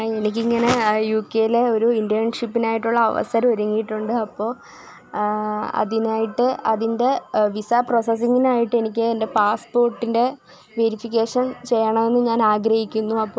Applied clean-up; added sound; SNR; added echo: none; none; none; none.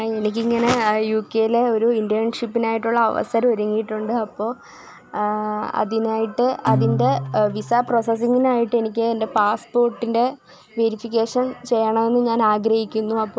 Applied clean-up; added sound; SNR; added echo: none; Acoustic guitar; 7 dB; none.